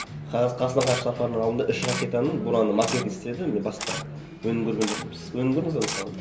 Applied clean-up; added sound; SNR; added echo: none; Camera; 11 dB; none.